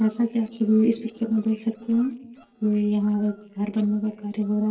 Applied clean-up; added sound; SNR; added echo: neural separator model SepFormer DNS4.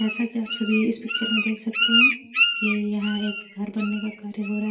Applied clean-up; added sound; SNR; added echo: none; Bird; 0 dB; reverberation time 0.9 s.